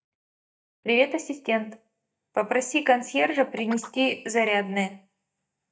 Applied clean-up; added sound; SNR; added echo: neural mask model DeepFilterNet 3.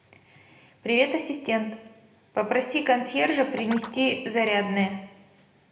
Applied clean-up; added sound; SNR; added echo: none; Guitar; 17 dB; reverberation time 0.9 s.